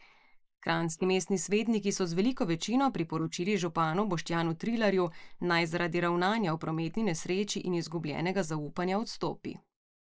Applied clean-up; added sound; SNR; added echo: neural mask model Resemble Enhance denoiser.